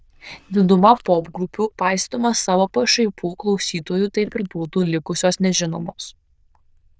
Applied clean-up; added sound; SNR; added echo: neural diffusion model UNIVERSE++.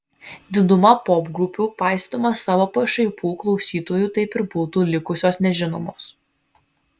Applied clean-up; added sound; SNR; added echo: none; none; none; none.